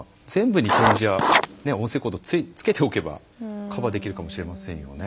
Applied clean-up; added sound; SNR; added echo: none; Writing; -5 dB; none.